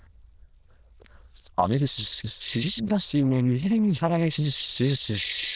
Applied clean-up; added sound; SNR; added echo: neural diffusion model UNIVERSE++.